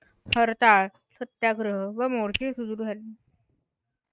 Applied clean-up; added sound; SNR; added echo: neural mask model RNNoise.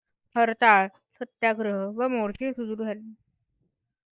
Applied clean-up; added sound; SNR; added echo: neural mask model DeepFilterNet 3.